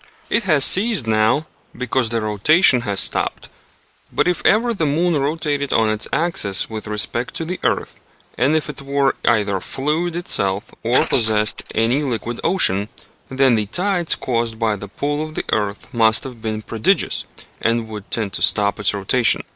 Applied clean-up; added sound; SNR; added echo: neural mask model Resemble Enhance denoiser.